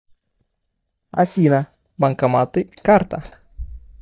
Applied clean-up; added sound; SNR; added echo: neural mask model DeepFilterNet 3.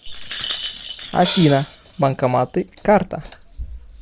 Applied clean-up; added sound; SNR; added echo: none; Hi-hat; 8 dB; none.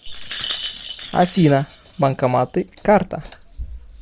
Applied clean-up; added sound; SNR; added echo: none; none; none; none.